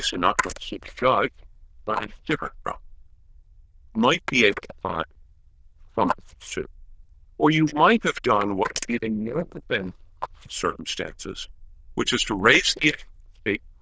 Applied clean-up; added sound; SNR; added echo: neural diffusion model UNIVERSE++.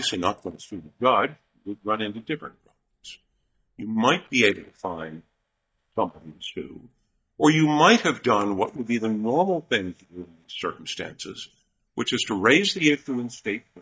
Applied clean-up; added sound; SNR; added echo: neural mask model DeepFilterNet 3.